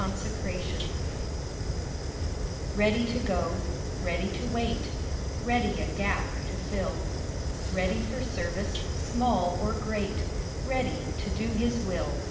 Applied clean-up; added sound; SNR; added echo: none; Fire; -1 dB; reverberation time 1.0 s.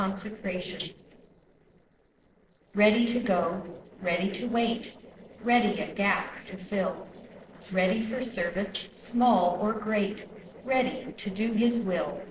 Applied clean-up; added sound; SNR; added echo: neural separator model SepFormer DNS4.